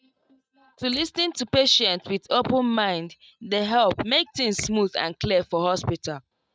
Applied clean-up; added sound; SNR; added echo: neural mask model RNNoise.